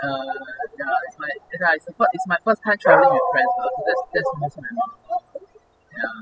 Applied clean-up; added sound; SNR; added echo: classical method spectral subtraction.